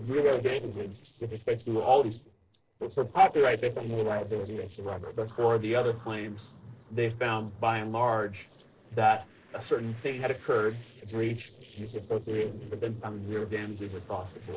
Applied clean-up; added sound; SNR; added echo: neural separator model SepFormer DNS4.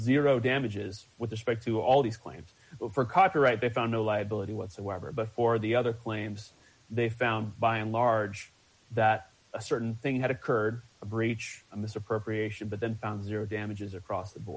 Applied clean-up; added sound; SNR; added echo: none; none; none; none.